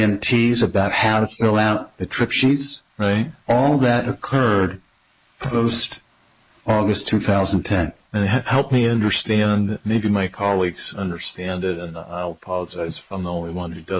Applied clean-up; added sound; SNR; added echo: neural mask model Resemble Enhance denoiser.